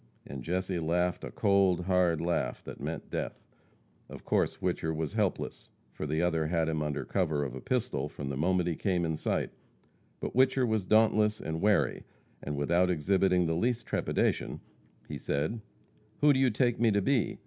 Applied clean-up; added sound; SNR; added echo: none; none; none; none.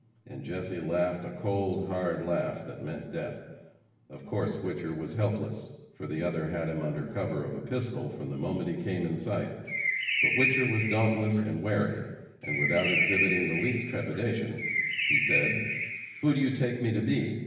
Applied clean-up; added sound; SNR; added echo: none; Bird; -1 dB; reverberation time 1.1 s.